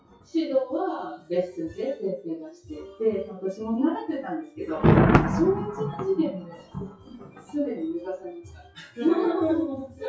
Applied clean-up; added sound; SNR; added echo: classical method WPE with log-MMSE.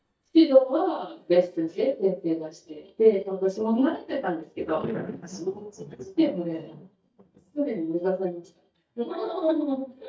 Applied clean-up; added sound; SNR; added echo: neural mask model DeepFilterNet 3.